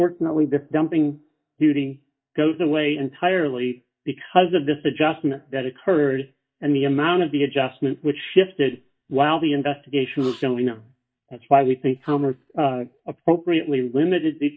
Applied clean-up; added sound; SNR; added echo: neural mask model DeepFilterNet 3.